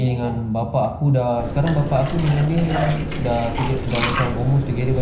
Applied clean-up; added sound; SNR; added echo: none; Liquid; 5 dB; reverberation time 0.5 s.